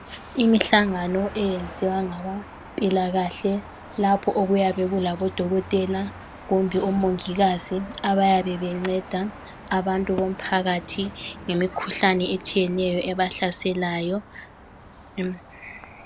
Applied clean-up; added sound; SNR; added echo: none; Car passing by / Traffic noise, roadway noise / Engine; 16 dB; none.